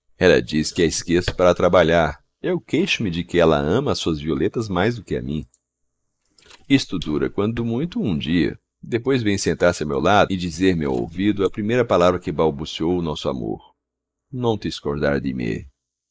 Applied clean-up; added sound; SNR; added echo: neural mask model Resemble Enhance denoiser.